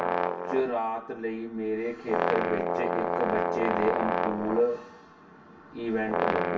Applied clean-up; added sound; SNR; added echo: none; Brass instrument; -1 dB; reverberation time 0.2 s.